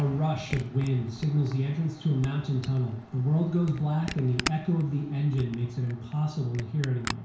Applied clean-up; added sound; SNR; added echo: none; Camera; 14 dB; reverberation time 0.6 s.